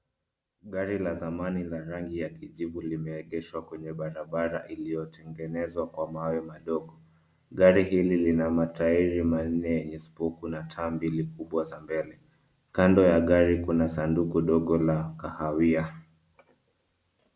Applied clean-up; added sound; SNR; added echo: none; none; none; none.